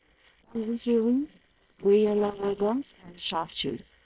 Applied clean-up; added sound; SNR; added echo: neural separator model SepFormer WHAM!.